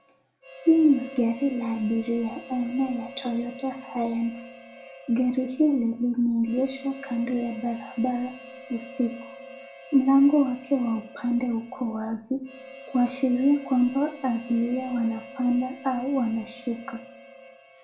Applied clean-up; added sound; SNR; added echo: none; Harmonica; 18 dB; reverberation time 0.5 s.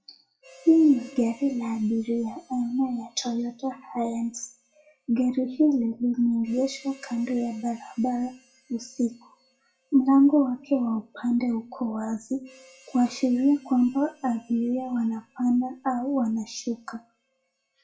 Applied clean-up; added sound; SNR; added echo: classical method WPE with log-MMSE.